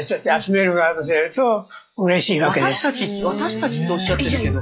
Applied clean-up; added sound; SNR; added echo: classical method log-MMSE.